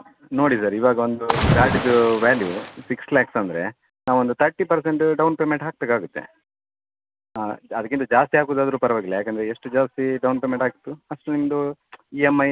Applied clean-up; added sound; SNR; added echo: none; Splash, splatter; 2 dB; none.